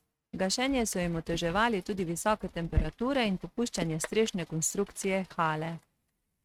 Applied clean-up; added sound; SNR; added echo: neural mask model RNNoise.